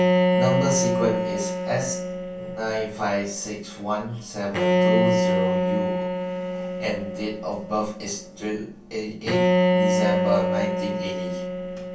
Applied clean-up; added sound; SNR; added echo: none; Bowed string instrument; -5 dB; reverberation time 0.2 s.